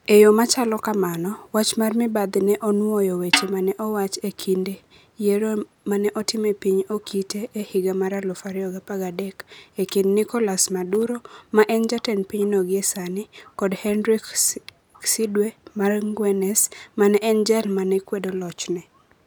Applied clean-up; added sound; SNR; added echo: none; Snare drum; 3 dB; none.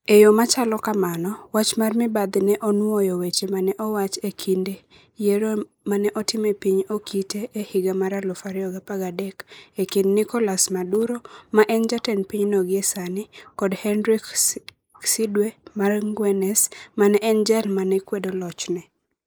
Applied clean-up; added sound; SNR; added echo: neural mask model Resemble Enhance denoiser.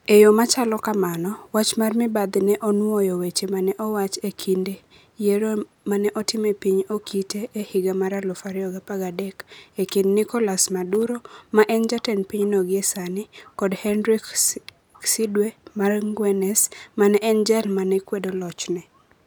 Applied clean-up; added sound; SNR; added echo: none; none; none; none.